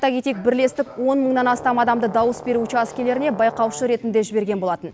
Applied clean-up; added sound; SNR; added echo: none; Brass instrument; 16 dB; none.